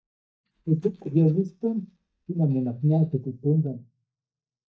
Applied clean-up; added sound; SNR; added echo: neural mask model DeepFilterNet 3.